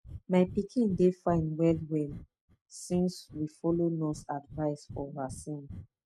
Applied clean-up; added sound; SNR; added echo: neural mask model RNNoise.